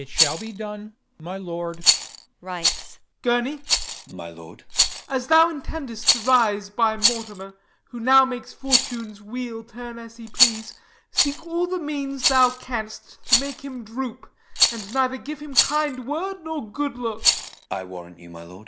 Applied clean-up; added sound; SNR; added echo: none; Rattle; 1 dB; none.